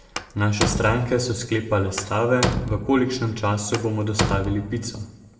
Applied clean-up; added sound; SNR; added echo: none; Slam; 6 dB; reverberation time 0.8 s.